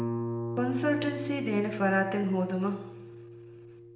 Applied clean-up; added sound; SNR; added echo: none; Guitar; 6 dB; reverberation time 0.8 s.